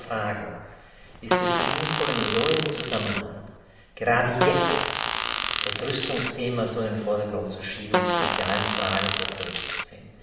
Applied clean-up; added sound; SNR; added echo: none; Fart; -2 dB; reverberation time 1.2 s.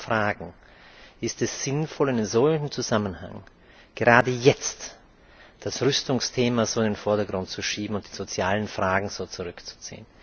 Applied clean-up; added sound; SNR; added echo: none; none; none; none.